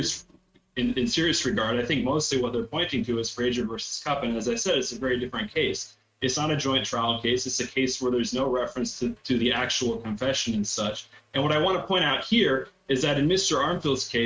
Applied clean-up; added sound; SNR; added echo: neural mask model RNNoise.